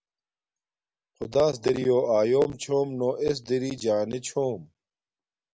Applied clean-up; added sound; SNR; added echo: none; none; none; none.